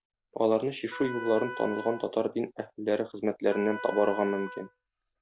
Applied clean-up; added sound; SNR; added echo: none; Wind instrument, woodwind instrument; 13 dB; none.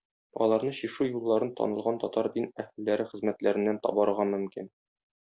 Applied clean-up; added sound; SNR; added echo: none; none; none; none.